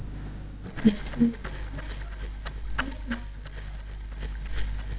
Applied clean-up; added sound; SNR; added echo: neural mask model DeepFilterNet 3.